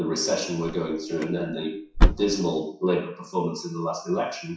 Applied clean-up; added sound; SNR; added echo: classical method WPE with log-MMSE.